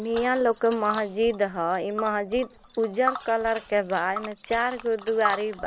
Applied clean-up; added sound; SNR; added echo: none; Tick; 11 dB; none.